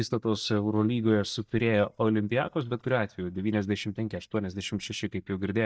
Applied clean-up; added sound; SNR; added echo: neural mask model DeepFilterNet 3.